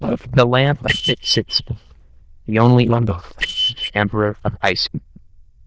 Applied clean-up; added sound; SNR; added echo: neural diffusion model UNIVERSE++.